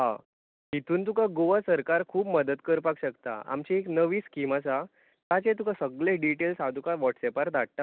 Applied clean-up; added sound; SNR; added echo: none; none; none; none.